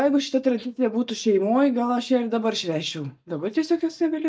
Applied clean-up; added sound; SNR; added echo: neural mask model DeepFilterNet 3.